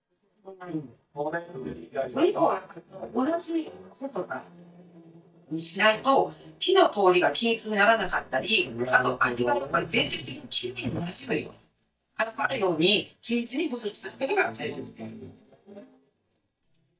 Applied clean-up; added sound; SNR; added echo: neural mask model DeepFilterNet 3.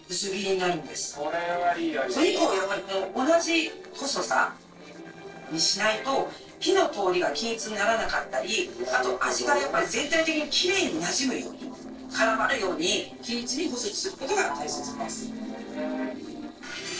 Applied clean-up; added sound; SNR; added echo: neural separator model SepFormer DNS4.